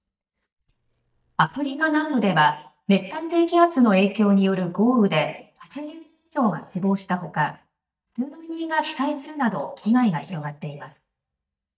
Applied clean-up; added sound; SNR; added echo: neural mask model DeepFilterNet 3.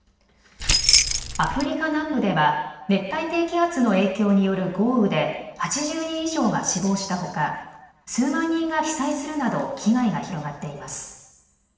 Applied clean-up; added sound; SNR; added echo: none; Keys jangling; -3 dB; reverberation time 1.0 s.